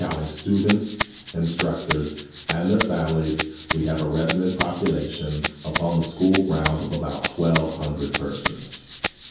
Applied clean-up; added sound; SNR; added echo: none; Rattle (instrument); 1 dB; reverberation time 0.9 s.